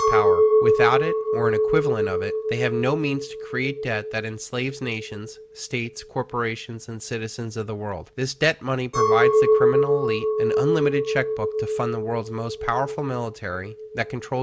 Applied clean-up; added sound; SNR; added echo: none; Chink, clink; -3 dB; none.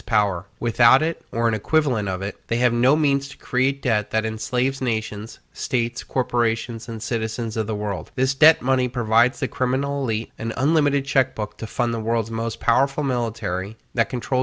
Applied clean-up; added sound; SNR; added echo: none; none; none; none.